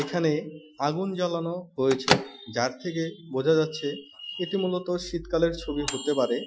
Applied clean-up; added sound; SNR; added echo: classical method Wiener filter.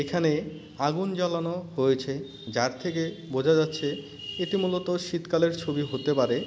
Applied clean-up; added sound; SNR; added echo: none; none; none; none.